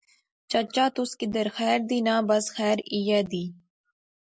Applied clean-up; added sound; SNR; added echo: none; none; none; none.